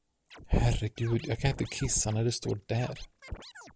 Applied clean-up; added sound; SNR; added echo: none; Scratching (performance technique); 19 dB; none.